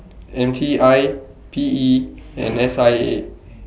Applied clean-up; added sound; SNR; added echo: none; none; none; none.